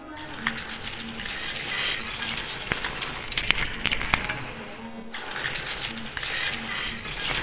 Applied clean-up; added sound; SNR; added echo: neural separator model SepFormer WHAMR!.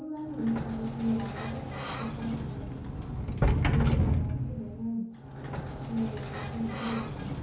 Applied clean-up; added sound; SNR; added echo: none; Sliding door; -4 dB; reverberation time 0.7 s.